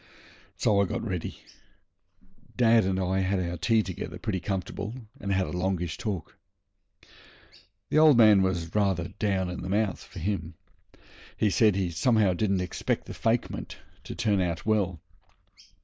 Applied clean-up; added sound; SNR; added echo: none; none; none; none.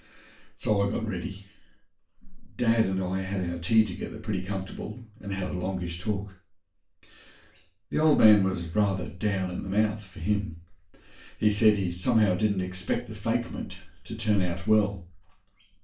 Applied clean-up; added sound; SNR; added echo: none; none; none; reverberation time 0.3 s.